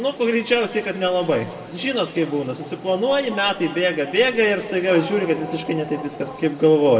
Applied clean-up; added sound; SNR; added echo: none; Dog; 18 dB; reverberation time 1.6 s.